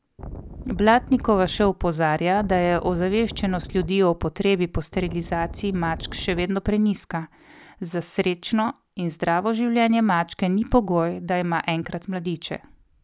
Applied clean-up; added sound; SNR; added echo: none; Wind; 12 dB; none.